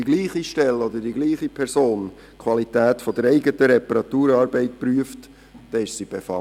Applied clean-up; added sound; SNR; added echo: none; none; none; none.